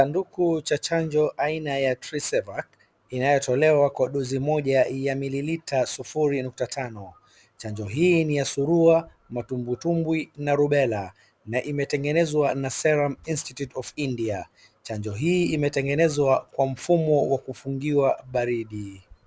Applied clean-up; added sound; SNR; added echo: none; none; none; none.